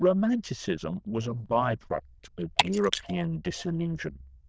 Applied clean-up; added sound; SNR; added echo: neural diffusion model UNIVERSE++.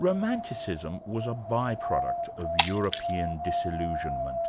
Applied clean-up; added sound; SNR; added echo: none; Wind + Shatter; 1 dB; none.